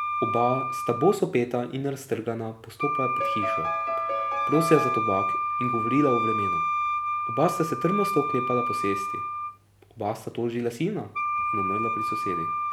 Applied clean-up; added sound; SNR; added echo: none; Wind instrument, woodwind instrument + Piano; 0 dB; none.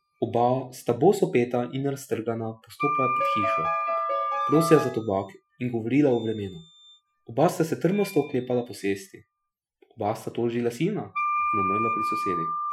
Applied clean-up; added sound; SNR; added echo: classical method Wiener filter.